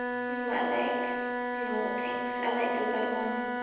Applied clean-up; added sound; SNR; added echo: none; Wind instrument, woodwind instrument; -2 dB; reverberation time 1.1 s.